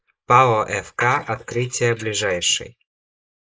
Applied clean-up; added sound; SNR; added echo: neural mask model Resemble Enhance denoiser.